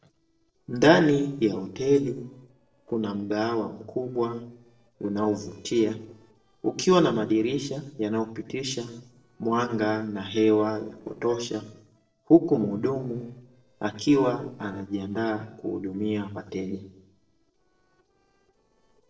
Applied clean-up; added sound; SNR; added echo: neural separator model SepFormer DNS4.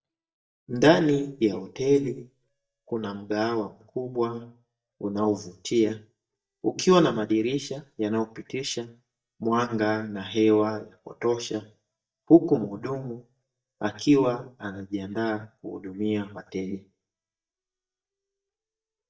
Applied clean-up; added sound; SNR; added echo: neural mask model DeepFilterNet 3.